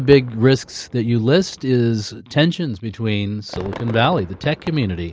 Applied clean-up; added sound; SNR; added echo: none; Fireworks; 20 dB; none.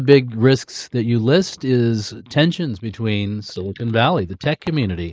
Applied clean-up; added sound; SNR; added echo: neural mask model Resemble Enhance denoiser.